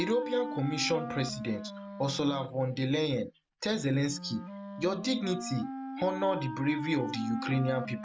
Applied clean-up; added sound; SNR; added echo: none; Wind instrument, woodwind instrument; 9 dB; none.